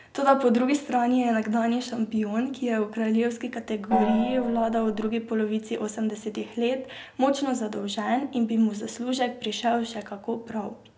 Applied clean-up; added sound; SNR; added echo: none; Gong; 4 dB; none.